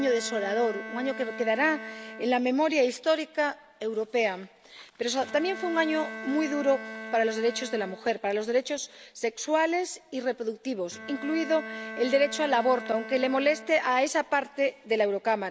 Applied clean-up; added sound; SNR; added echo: none; Bowed string instrument; 14 dB; none.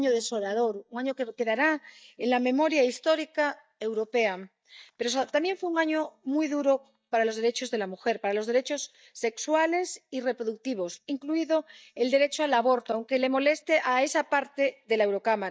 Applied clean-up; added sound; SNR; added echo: neural mask model DeepFilterNet 3.